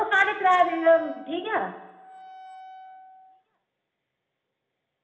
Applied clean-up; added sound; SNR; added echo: none; Wind instrument, woodwind instrument; 20 dB; reverberation time 1.0 s.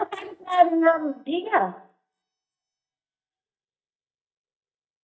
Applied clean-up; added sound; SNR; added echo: neural mask model DeepFilterNet 3.